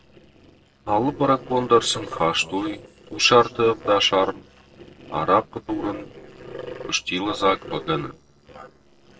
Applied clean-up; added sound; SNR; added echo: neural separator model SepFormer DNS4.